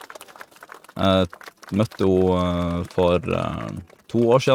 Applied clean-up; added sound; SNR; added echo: neural mask model RNNoise.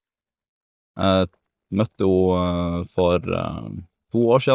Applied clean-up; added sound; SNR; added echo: neural mask model DeepFilterNet 3.